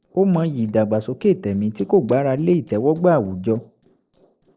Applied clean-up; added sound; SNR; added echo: neural separator model SepFormer DNS4.